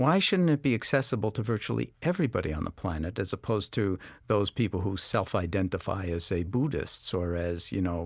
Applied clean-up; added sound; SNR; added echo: none; none; none; none.